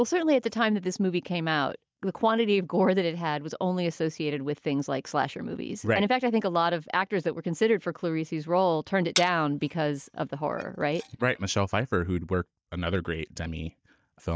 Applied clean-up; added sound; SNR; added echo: neural mask model DeepFilterNet 3.